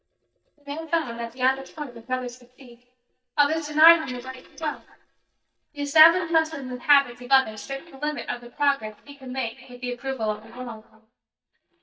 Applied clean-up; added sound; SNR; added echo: neural mask model DeepFilterNet 3.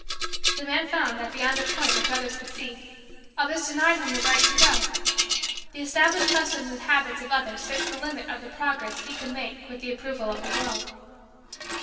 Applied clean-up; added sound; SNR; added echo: none; Rattle; 1 dB; reverberation time 2.5 s.